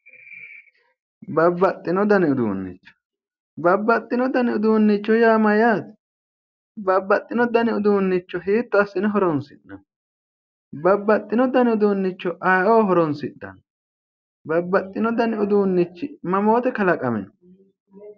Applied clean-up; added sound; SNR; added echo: none; none; none; none.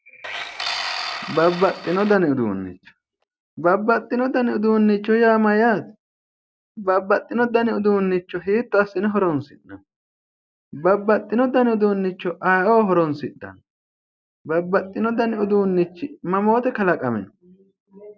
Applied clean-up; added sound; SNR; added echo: none; Tools; 10 dB; none.